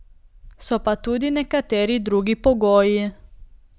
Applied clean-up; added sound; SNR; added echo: none; none; none; none.